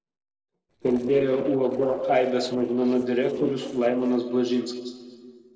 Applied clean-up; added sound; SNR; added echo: neural separator model SepFormer DNS4.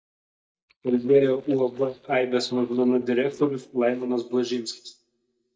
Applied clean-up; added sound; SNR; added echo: neural mask model DeepFilterNet 3.